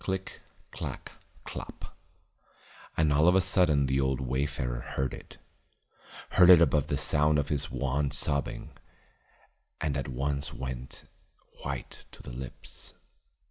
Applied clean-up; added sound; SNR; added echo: none; none; none; none.